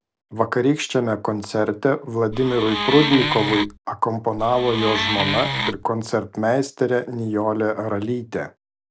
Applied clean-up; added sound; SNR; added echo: none; Wood; 3 dB; none.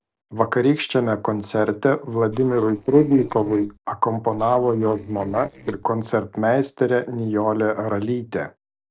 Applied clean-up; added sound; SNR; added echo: neural separator model SepFormer DNS4.